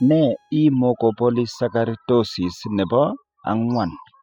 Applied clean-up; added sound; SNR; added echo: classical method spectral subtraction.